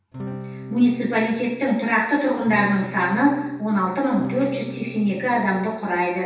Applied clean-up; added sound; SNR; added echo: none; Acoustic guitar / Strum; 13 dB; reverberation time 0.9 s.